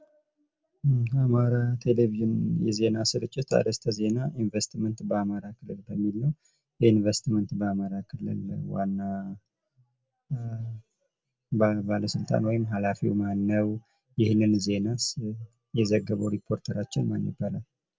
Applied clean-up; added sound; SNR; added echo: none; none; none; none.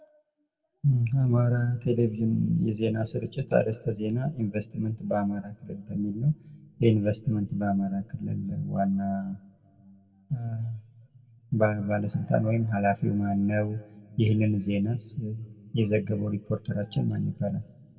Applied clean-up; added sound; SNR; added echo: none; none; none; reverberation time 1.7 s.